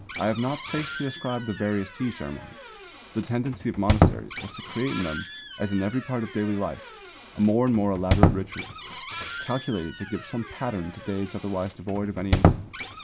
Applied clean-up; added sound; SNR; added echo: none; Squeak; 0 dB; none.